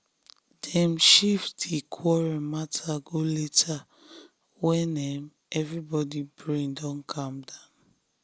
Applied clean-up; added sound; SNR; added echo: none; none; none; none.